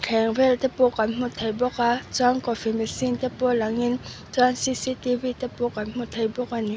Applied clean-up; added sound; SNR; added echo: none; none; none; none.